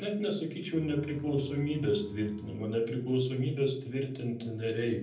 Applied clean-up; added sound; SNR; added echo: none; Bowed string instrument; 19 dB; reverberation time 0.6 s.